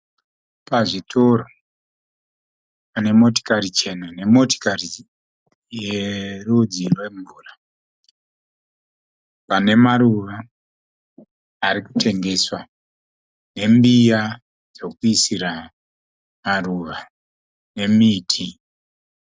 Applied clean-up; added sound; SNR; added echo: none; none; none; none.